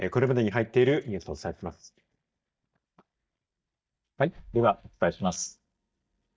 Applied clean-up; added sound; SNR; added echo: neural mask model DeepFilterNet 3.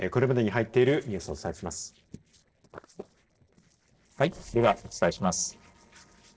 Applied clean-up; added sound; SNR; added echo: neural separator model SepFormer DNS4.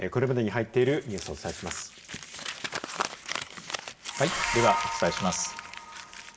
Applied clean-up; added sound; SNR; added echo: none; Crumpling, crinkling; 9 dB; reverberation time 0.3 s.